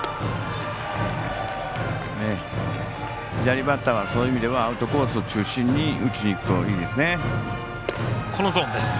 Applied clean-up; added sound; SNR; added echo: none; none; none; none.